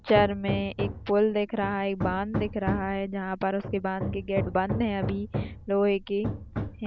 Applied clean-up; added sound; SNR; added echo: none; Hammer; 6 dB; none.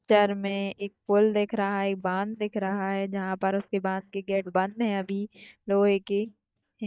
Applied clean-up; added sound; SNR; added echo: neural mask model DeepFilterNet 3.